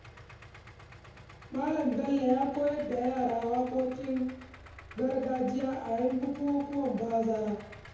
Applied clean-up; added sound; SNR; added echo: none; Idling; 18 dB; reverberation time 2.0 s.